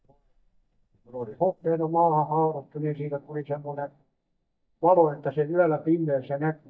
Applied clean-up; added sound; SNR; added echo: neural mask model DeepFilterNet 3.